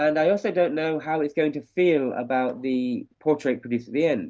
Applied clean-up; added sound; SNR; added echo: none; none; none; none.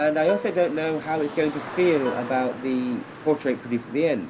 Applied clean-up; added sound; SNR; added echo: none; Traffic noise, roadway noise + Plucked string instrument; 12 dB; none.